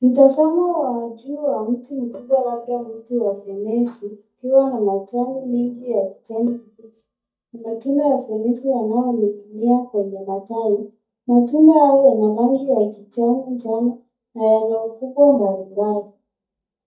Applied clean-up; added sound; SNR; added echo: neural mask model DeepFilterNet 3.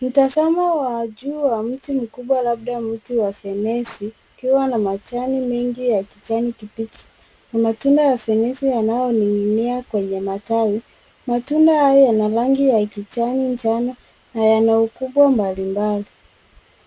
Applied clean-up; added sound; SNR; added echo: none; none; none; none.